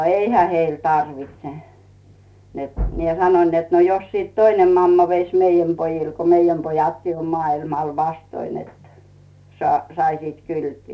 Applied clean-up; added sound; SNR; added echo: none; none; none; none.